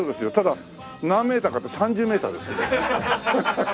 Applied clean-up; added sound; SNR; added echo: none; none; none; none.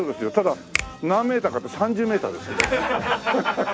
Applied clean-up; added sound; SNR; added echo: none; Finger snapping; 11 dB; none.